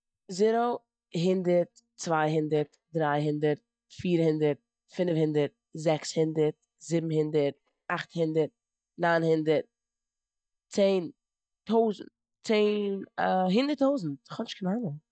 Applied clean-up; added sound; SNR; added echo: neural mask model DeepFilterNet 3.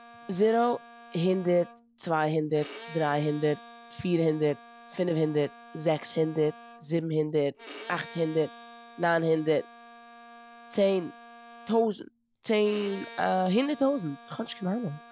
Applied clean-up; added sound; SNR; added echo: none; Bowed string instrument; 19 dB; none.